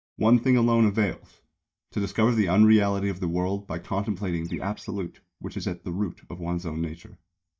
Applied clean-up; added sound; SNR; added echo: neural mask model DeepFilterNet 3.